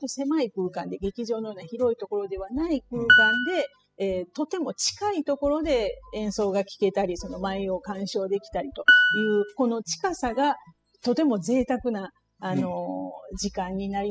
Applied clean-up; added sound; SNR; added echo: classical method spectral subtraction.